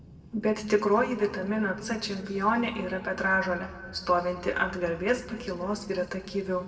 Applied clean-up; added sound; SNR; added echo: none; Aircraft; 20 dB; reverberation time 1.9 s.